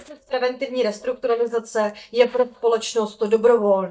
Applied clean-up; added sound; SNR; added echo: neural mask model DeepFilterNet 3.